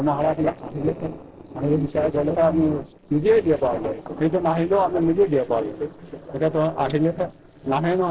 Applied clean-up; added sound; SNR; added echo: neural separator model SepFormer DNS4.